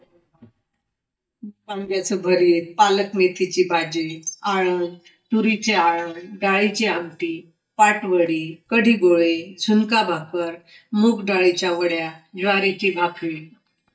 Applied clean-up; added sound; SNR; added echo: neural mask model DeepFilterNet 3.